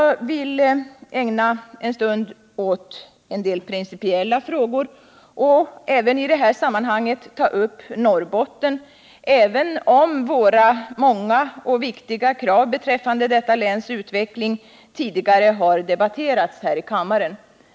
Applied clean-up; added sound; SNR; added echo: none; none; none; none.